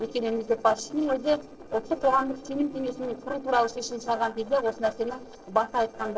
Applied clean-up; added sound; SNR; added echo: neural separator model SepFormer DNS4.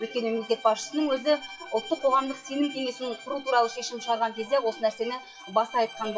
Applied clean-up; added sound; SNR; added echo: classical method WPE with log-MMSE.